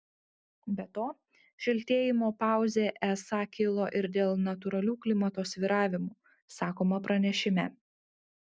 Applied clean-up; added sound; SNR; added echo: none; none; none; none.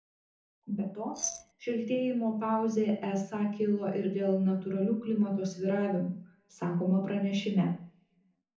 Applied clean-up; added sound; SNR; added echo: none; Glass; 6 dB; reverberation time 0.6 s.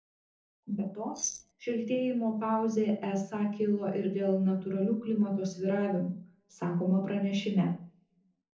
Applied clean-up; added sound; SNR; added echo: neural separator model SepFormer DNS4.